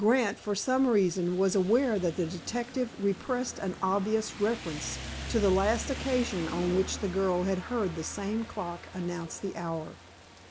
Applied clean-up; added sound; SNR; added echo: none; Rain; 12 dB; none.